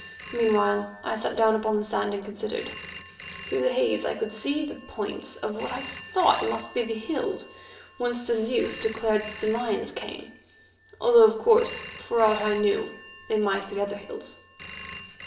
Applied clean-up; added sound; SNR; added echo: none; Telephone; 8 dB; reverberation time 0.7 s.